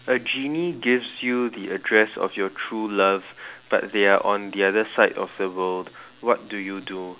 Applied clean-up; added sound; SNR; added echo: none; none; none; none.